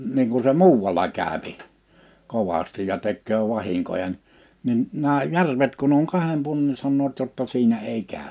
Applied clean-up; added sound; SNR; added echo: none; none; none; none.